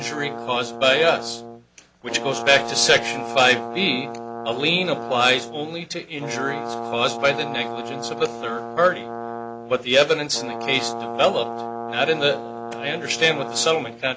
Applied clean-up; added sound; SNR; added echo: none; Brass instrument; 8 dB; none.